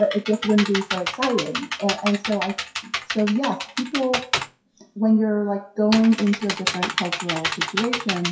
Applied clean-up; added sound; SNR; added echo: classical method WPE with log-MMSE.